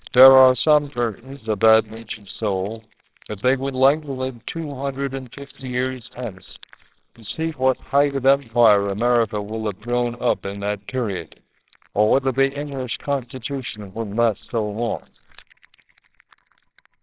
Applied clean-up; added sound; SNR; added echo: neural separator model SepFormer WHAMR!.